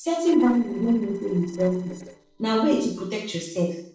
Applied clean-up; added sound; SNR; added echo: neural separator model SepFormer DNS4.